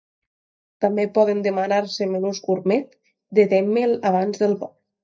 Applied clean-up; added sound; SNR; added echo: neural mask model DeepFilterNet 3.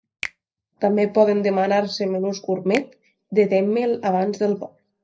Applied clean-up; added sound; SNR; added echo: none; Finger snapping; 20 dB; reverberation time 0.4 s.